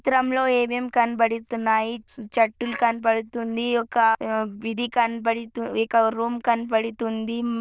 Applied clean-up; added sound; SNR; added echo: neural diffusion model UNIVERSE++.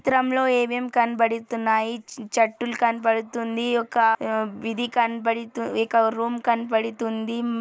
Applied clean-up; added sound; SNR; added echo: neural mask model Resemble Enhance denoiser.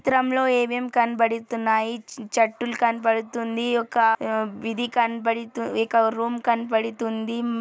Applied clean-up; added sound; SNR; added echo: none; none; none; none.